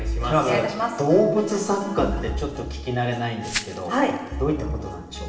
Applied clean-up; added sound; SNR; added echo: none; Glass; 12 dB; reverberation time 1.2 s.